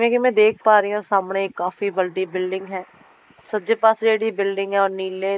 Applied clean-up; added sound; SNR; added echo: neural mask model Resemble Enhance denoiser.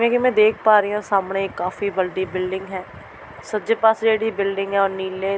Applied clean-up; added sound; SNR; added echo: none; none; none; none.